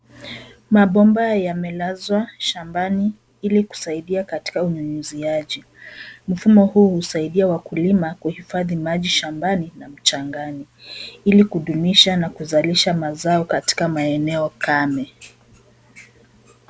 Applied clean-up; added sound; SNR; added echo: none; none; none; none.